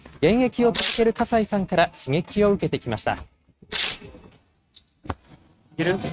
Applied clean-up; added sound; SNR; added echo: neural mask model RNNoise.